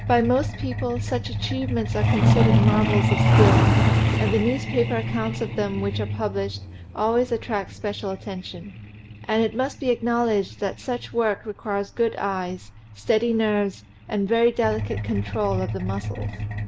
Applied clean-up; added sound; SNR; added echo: none; Truck; 0 dB; none.